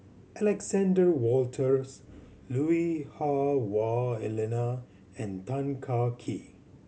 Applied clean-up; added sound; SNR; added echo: none; none; none; none.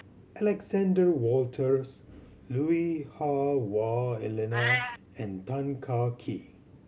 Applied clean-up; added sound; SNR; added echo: none; Meow; 11 dB; none.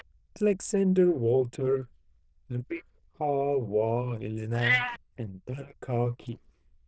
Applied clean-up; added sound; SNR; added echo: neural diffusion model UNIVERSE++.